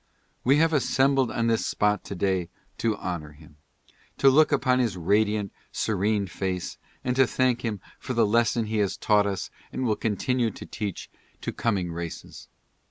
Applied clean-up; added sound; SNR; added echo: none; none; none; none.